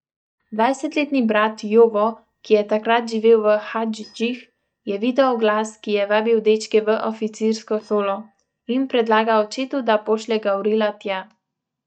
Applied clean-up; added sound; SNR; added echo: neural mask model DeepFilterNet 3.